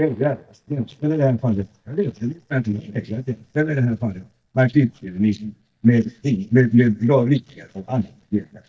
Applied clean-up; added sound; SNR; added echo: neural mask model DeepFilterNet 3.